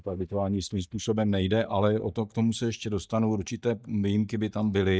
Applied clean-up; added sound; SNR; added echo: neural mask model DeepFilterNet 3.